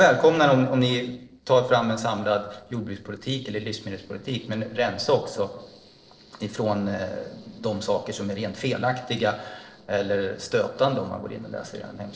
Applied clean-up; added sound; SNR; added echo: neural separator model SepFormer DNS4.